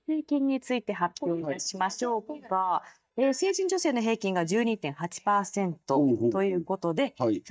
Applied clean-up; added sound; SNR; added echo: neural mask model DeepFilterNet 3.